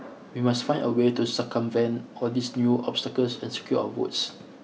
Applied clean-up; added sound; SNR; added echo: none; none; none; none.